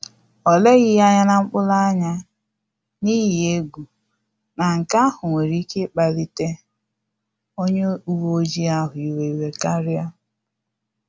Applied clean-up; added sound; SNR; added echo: none; none; none; none.